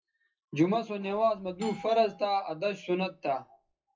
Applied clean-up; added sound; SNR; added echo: classical method WPE with log-MMSE.